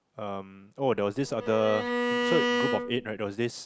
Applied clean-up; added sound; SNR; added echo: none; Bowed string instrument; 0 dB; none.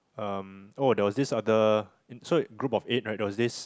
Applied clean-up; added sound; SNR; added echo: none; none; none; none.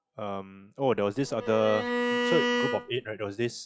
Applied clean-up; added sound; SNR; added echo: classical method log-MMSE.